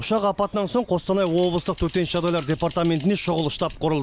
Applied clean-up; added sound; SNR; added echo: none; Typing; 18 dB; none.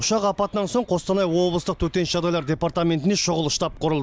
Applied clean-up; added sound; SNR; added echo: none; none; none; none.